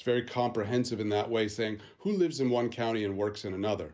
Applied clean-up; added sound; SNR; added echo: none; none; none; none.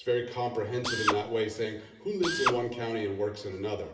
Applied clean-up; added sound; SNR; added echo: none; Drill; 0 dB; reverberation time 1.1 s.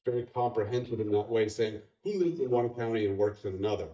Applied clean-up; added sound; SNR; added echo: neural mask model DeepFilterNet 3.